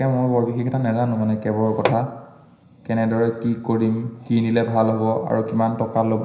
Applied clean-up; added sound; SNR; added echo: none; Hammer; 8 dB; reverberation time 0.9 s.